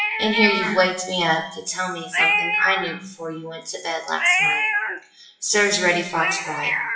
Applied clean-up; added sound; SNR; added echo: classical method WPE with log-MMSE.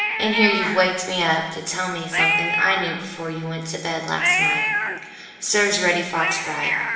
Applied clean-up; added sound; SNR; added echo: none; Cat; 2 dB; reverberation time 1.1 s.